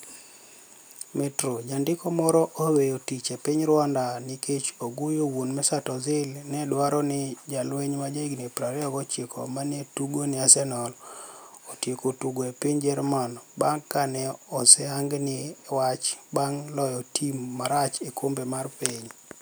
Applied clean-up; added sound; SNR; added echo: none; none; none; none.